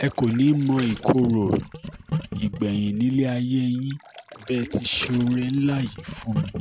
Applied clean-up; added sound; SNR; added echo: none; Gurgling; 12 dB; none.